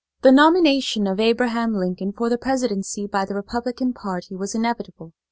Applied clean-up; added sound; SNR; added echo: none; none; none; none.